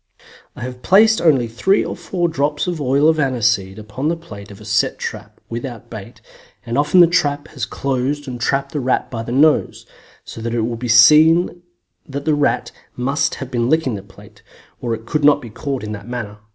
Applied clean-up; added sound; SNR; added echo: none; none; none; none.